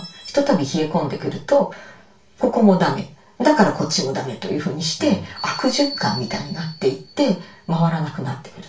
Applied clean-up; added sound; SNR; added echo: none; none; none; reverberation time 0.3 s.